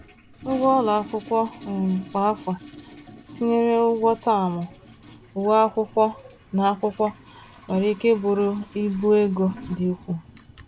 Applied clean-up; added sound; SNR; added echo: none; Toilet flush; 19 dB; none.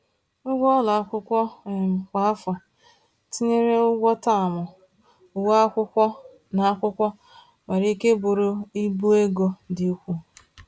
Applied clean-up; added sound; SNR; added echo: none; none; none; none.